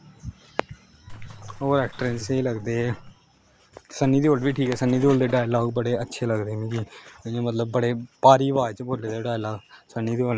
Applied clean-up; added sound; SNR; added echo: none; Water / Splash, splatter; 19 dB; none.